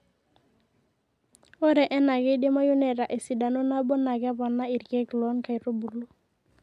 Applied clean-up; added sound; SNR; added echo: none; none; none; none.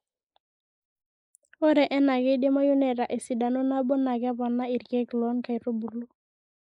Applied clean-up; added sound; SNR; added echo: neural mask model Resemble Enhance denoiser.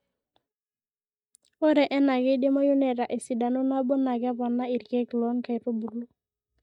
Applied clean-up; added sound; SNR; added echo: neural mask model DeepFilterNet 3.